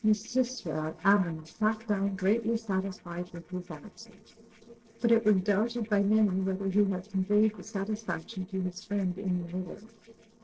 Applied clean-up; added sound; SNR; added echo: neural separator model SepFormer DNS4.